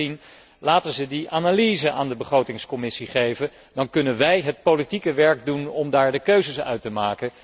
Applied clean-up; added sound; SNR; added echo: none; none; none; none.